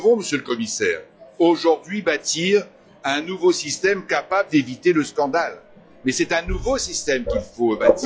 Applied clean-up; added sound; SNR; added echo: classical method log-MMSE.